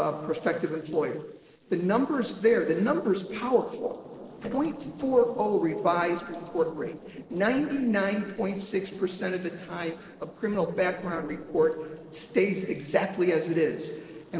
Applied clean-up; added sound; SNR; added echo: neural separator model SepFormer DNS4.